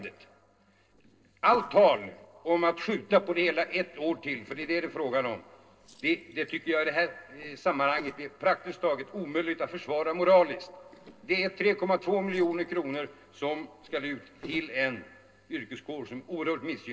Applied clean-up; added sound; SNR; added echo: neural separator model SepFormer DNS4.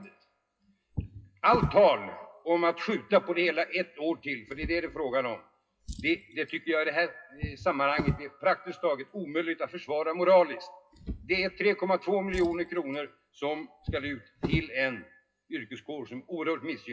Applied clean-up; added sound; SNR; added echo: classical method WPE with log-MMSE.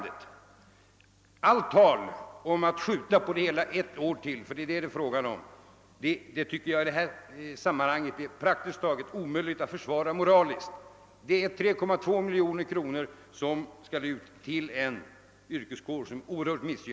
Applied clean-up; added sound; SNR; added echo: none; none; none; none.